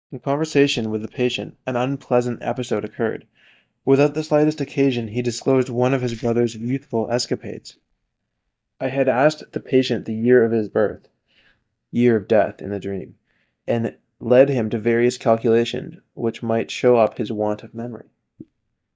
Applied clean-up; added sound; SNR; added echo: neural mask model DeepFilterNet 3.